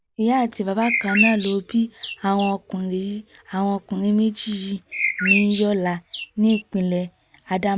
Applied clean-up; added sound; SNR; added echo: none; Bird; 3 dB; none.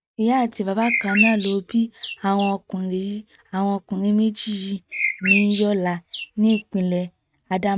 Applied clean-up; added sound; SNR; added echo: neural mask model RNNoise.